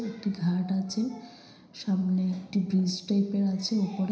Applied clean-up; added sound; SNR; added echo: none; none; none; reverberation time 0.9 s.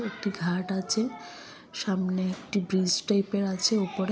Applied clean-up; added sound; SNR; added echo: none; none; none; none.